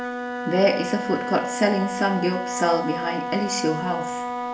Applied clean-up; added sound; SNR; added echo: none; Wind instrument, woodwind instrument; 5 dB; reverberation time 0.5 s.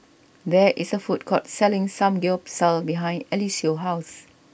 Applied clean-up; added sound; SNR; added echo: none; none; none; none.